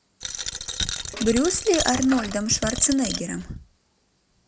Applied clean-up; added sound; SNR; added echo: none; Coin (dropping); 6 dB; none.